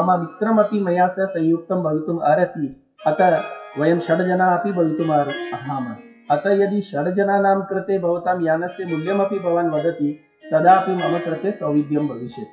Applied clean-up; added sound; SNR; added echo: classical method WPE with log-MMSE.